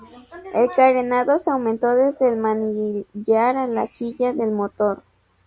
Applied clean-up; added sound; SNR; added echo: none; none; none; none.